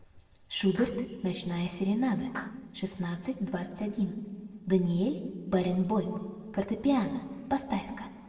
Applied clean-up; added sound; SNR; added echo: neural separator model SepFormer DNS4.